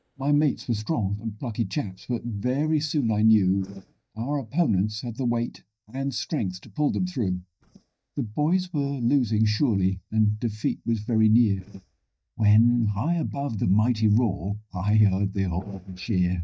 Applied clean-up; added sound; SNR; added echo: neural mask model DeepFilterNet 3.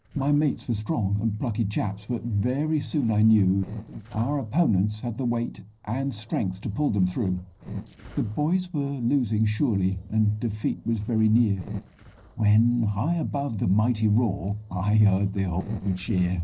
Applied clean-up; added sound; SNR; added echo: neural separator model SepFormer DNS4.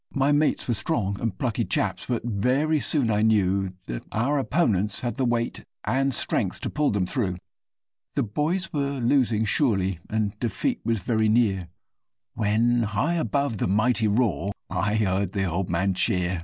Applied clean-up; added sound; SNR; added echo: none; none; none; none.